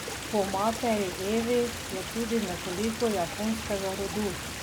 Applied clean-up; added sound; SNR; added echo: none; Stream; 6 dB; none.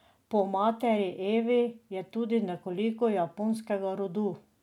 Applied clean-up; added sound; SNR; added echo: none; none; none; none.